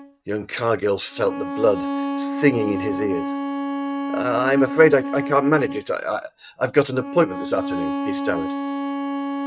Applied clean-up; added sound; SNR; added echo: neural mask model RNNoise.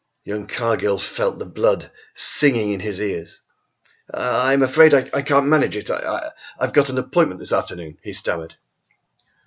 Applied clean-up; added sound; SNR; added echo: none; none; none; none.